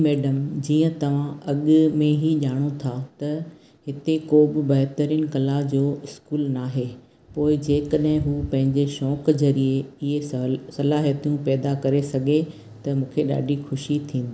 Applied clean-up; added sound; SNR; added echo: none; none; none; none.